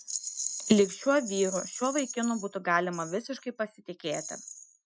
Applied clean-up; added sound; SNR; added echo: classical method Wiener filter.